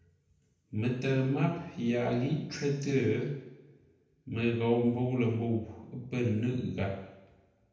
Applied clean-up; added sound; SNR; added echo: none; none; none; reverberation time 0.9 s.